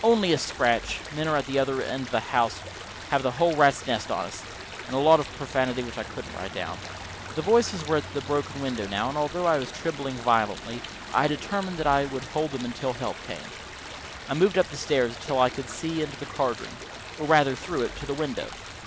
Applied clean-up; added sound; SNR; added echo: none; Stream; 12 dB; none.